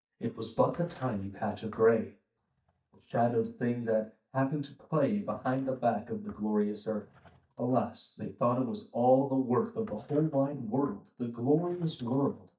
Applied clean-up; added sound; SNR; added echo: neural mask model DeepFilterNet 3.